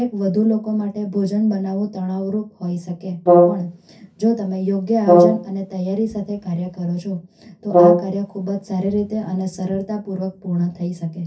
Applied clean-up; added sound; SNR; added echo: none; Brass instrument; -4 dB; reverberation time 0.3 s.